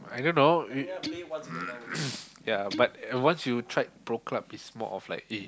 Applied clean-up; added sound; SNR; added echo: none; Guitar; 14 dB; none.